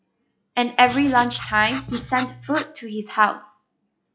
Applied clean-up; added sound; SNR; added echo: classical method log-MMSE.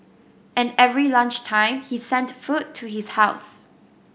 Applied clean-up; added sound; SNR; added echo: none; none; none; none.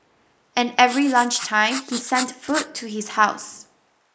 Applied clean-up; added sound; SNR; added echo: neural mask model Resemble Enhance denoiser.